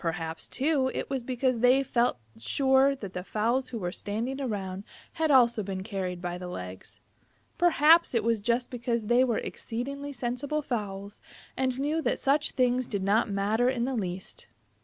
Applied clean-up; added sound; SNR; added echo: none; none; none; none.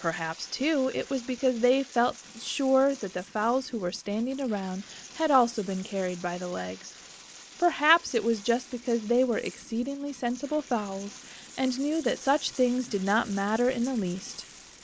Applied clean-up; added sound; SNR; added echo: neural mask model Resemble Enhance denoiser.